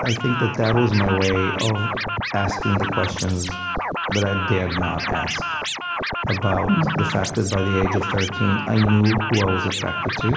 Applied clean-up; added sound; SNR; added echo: none; Scratching (performance technique); 4 dB; reverberation time 1.2 s.